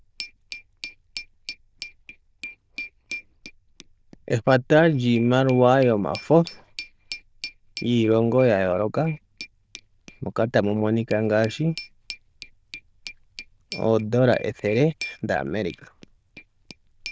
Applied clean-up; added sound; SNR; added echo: neural diffusion model UNIVERSE++.